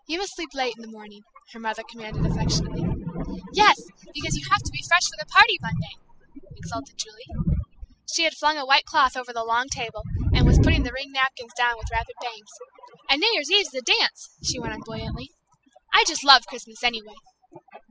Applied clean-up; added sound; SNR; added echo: classical method spectral subtraction.